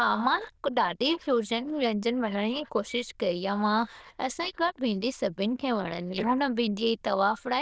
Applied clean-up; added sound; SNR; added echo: neural diffusion model UNIVERSE++.